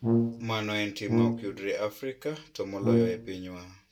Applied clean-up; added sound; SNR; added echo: none; Brass instrument; -5 dB; none.